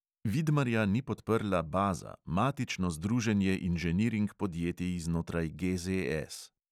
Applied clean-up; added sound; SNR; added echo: none; none; none; none.